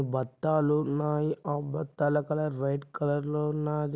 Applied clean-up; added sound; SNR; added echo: none; none; none; none.